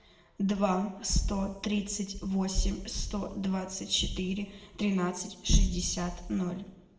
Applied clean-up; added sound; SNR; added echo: none; none; none; reverberation time 0.8 s.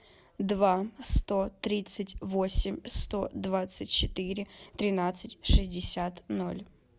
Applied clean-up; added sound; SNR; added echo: none; none; none; none.